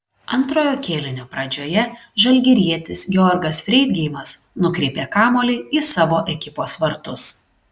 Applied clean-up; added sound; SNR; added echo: none; none; none; none.